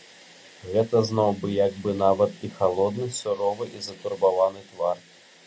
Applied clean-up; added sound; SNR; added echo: none; none; none; none.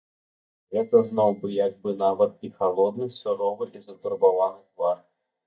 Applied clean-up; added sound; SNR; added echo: neural mask model DeepFilterNet 3.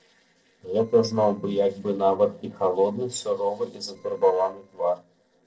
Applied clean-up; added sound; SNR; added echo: neural separator model SepFormer DNS4.